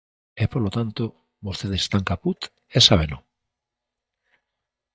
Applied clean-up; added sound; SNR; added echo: neural mask model DeepFilterNet 3.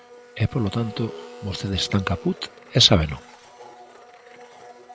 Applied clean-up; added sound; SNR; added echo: none; Domestic sounds, home sounds; 17 dB; none.